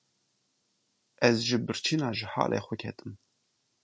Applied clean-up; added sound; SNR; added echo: none; none; none; none.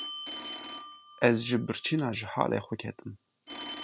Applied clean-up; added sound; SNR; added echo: none; Telephone; 12 dB; none.